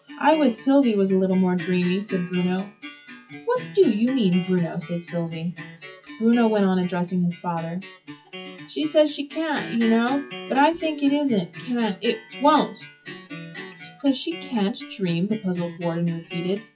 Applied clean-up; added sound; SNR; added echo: classical method WPE with log-MMSE.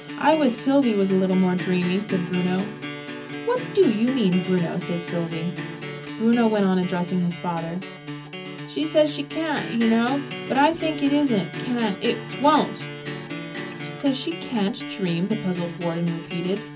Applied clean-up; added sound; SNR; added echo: none; Acoustic guitar; 10 dB; reverberation time 0.4 s.